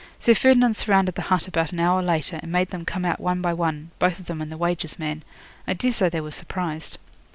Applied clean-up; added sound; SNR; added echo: none; none; none; none.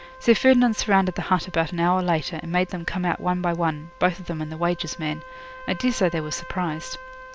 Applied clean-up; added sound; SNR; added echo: none; Trumpet; 19 dB; none.